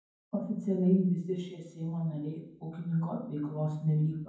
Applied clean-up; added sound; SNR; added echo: none; none; none; reverberation time 0.9 s.